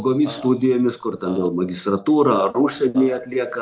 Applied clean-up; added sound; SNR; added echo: none; Burping, eructation; 18 dB; none.